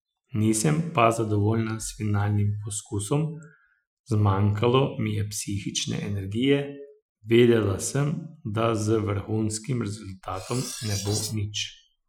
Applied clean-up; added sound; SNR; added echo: classical method Wiener filter.